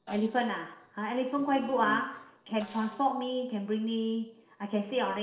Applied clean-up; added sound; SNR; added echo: neural separator model SepFormer DNS4.